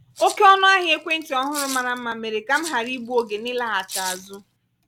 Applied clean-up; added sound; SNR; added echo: none; Rattle (instrument); 15 dB; none.